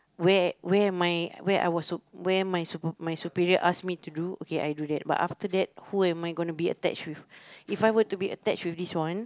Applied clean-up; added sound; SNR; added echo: none; none; none; none.